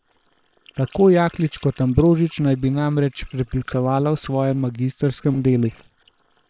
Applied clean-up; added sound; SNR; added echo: neural separator model SepFormer WHAM!.